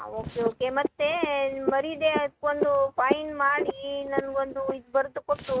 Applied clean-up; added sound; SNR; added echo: neural mask model RNNoise.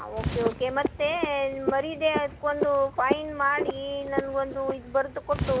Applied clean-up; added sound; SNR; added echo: none; Frog; 5 dB; none.